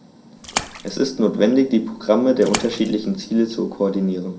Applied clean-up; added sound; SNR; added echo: none; Splash, splatter; 13 dB; reverberation time 0.3 s.